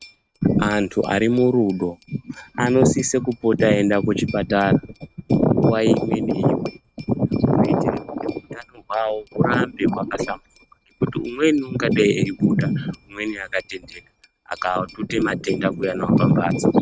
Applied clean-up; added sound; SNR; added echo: neural mask model RNNoise.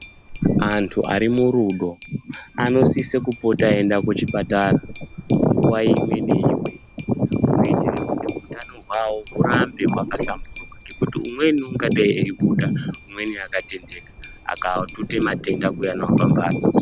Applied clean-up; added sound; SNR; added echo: none; Glass + Bird; 19 dB; none.